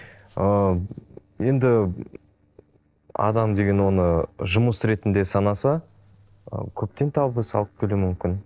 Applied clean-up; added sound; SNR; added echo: neural separator model SepFormer DNS4.